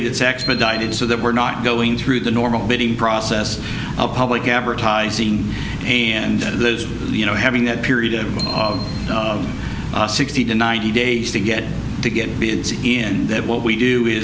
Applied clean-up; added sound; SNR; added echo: none; Bicycle bell; 17 dB; none.